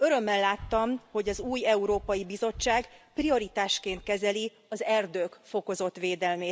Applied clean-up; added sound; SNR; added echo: none; Breathing; 18 dB; none.